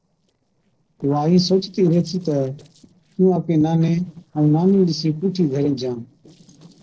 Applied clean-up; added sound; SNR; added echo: neural separator model SepFormer DNS4.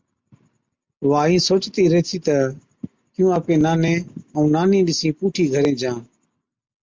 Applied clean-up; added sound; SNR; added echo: none; none; none; none.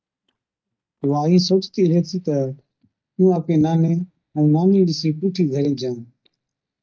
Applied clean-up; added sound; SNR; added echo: neural mask model DeepFilterNet 3.